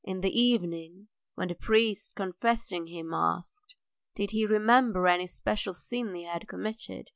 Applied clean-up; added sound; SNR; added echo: none; none; none; none.